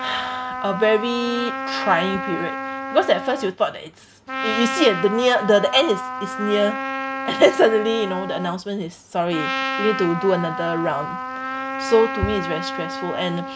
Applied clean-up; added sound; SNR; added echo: none; Trumpet; 6 dB; none.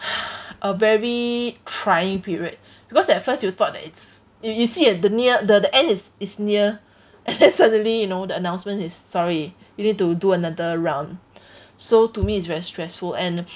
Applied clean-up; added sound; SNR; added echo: none; none; none; none.